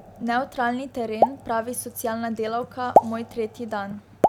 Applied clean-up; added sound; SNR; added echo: none; Explosion; -2 dB; none.